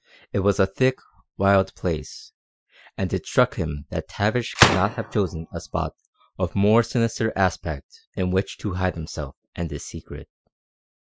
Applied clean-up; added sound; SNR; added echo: classical method Wiener filter.